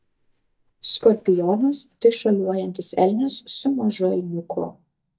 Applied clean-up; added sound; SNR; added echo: neural mask model DeepFilterNet 3.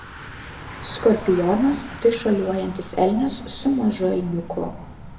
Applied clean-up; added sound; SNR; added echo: none; Bicycle; 15 dB; reverberation time 1.3 s.